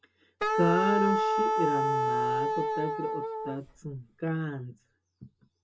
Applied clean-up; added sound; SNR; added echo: none; Wind instrument, woodwind instrument; -5 dB; reverberation time 0.2 s.